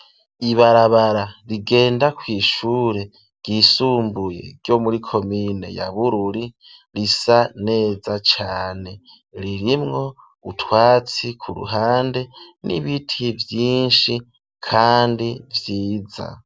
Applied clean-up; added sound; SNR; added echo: none; none; none; none.